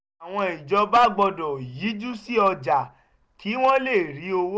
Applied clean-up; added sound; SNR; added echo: none; none; none; none.